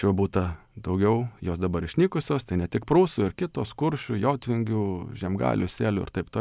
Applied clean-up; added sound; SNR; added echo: none; none; none; none.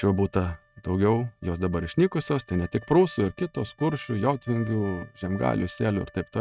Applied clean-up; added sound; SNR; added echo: neural mask model RNNoise.